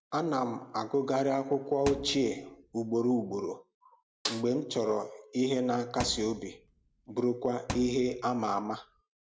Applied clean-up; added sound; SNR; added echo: none; Snare drum + Thump, thud; 12 dB; none.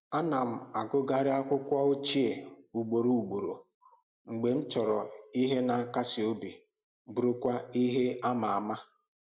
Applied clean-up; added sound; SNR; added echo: none; none; none; none.